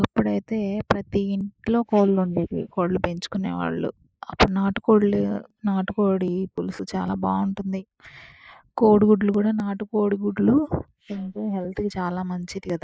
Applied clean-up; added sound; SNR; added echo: neural mask model Resemble Enhance denoiser.